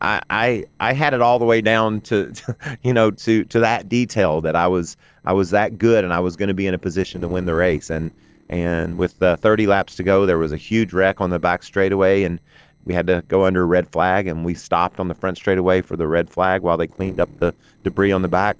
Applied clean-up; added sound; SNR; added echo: neural separator model SepFormer DNS4.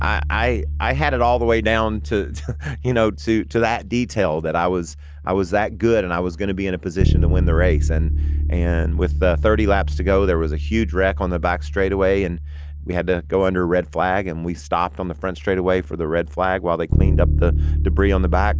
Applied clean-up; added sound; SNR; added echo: none; Bass guitar; 2 dB; none.